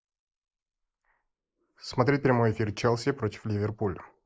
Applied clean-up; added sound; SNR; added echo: neural mask model Resemble Enhance denoiser.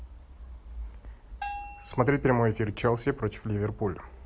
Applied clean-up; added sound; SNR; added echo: none; Bell; 13 dB; none.